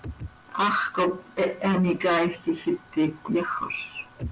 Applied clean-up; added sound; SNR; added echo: none; none; none; none.